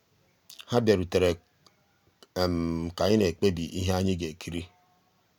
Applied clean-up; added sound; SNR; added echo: none; none; none; none.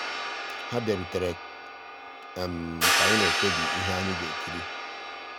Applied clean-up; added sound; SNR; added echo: none; Hi-hat; -4 dB; none.